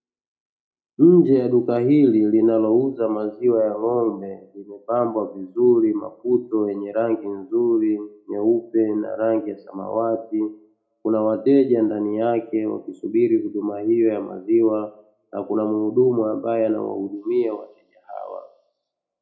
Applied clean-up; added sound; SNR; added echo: none; none; none; reverberation time 0.4 s.